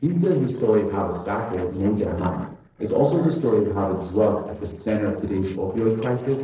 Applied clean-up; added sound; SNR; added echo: neural separator model SepFormer DNS4.